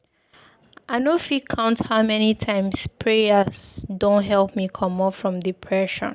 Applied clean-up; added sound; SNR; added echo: none; none; none; none.